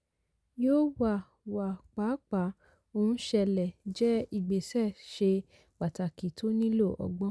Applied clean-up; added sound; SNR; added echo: none; none; none; none.